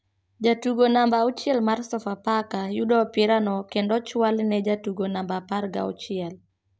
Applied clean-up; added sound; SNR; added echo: none; none; none; none.